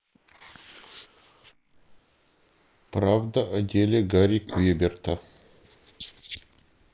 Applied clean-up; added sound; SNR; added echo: neural mask model Resemble Enhance denoiser.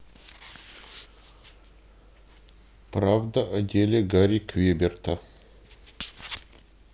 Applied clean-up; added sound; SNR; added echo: none; none; none; none.